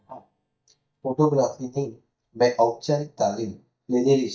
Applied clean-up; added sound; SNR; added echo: neural mask model DeepFilterNet 3.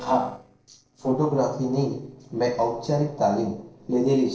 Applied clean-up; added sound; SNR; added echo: neural separator model SepFormer DNS4.